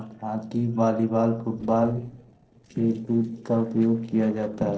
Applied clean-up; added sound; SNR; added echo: neural separator model SepFormer DNS4.